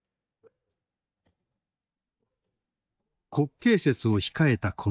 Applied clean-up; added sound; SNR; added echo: neural mask model DeepFilterNet 3.